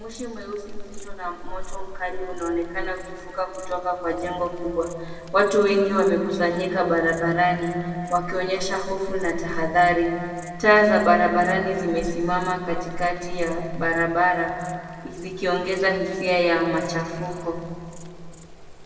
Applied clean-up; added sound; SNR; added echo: none; Insect; 12 dB; reverberation time 2.1 s.